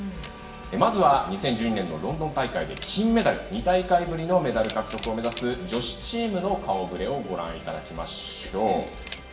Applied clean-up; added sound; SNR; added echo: none; Camera; 18 dB; reverberation time 1.1 s.